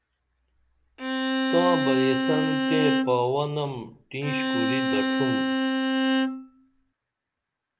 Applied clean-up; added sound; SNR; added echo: none; Bowed string instrument; -4 dB; none.